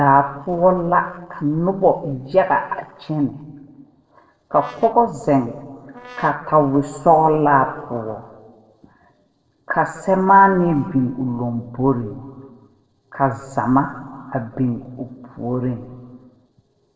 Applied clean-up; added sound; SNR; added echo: neural separator model SepFormer DNS4.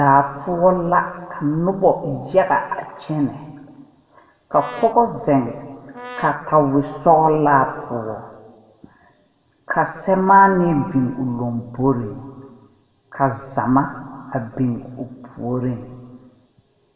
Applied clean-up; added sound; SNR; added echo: none; Brass instrument; 17 dB; reverberation time 1.5 s.